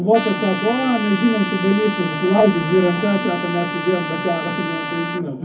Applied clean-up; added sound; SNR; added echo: none; Trumpet; 7 dB; reverberation time 0.3 s.